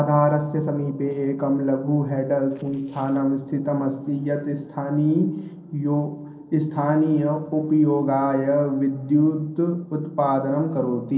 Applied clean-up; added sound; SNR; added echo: neural separator model SepFormer DNS4.